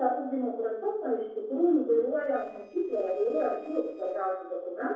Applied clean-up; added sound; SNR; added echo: neural separator model SepFormer DNS4.